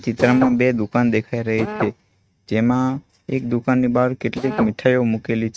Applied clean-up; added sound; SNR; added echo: neural mask model RNNoise.